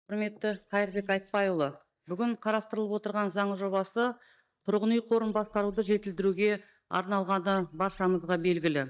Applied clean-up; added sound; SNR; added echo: neural mask model DeepFilterNet 3.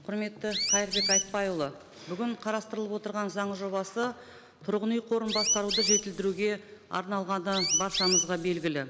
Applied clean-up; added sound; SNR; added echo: none; Chirp, tweet; -2 dB; none.